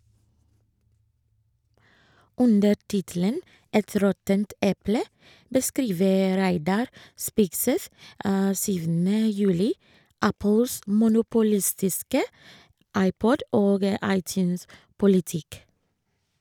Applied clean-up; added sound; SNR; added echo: none; none; none; none.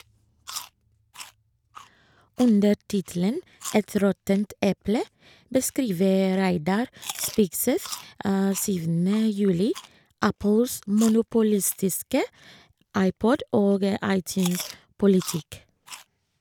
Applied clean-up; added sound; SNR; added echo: none; Chewing, mastication; 19 dB; none.